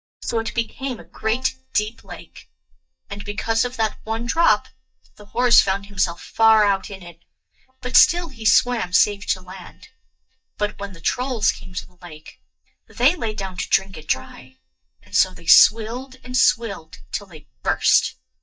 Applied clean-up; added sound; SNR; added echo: neural mask model DeepFilterNet 3.